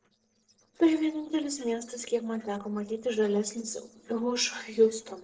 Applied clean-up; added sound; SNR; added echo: neural separator model SepFormer DNS4.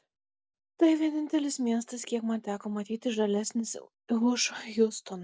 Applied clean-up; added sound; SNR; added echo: none; none; none; none.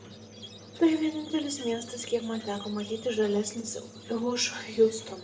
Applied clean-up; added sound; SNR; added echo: none; Squeak; 15 dB; reverberation time 0.7 s.